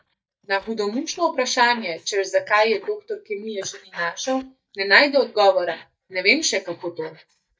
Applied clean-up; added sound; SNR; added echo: neural mask model DeepFilterNet 3.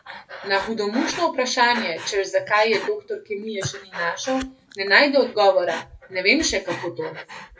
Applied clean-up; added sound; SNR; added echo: none; Breathing; 14 dB; reverberation time 0.2 s.